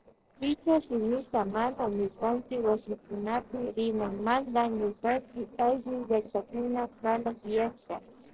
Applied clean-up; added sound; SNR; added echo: neural separator model SepFormer DNS4.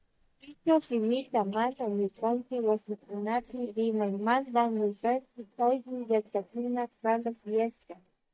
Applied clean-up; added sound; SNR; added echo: neural mask model DeepFilterNet 3.